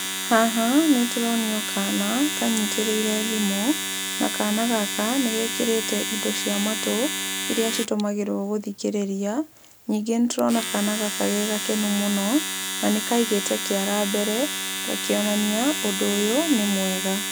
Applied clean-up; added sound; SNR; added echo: none; Domestic sounds, home sounds; 4 dB; none.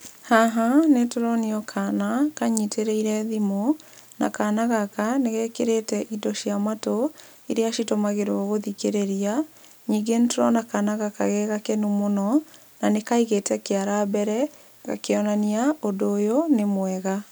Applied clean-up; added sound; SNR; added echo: none; none; none; none.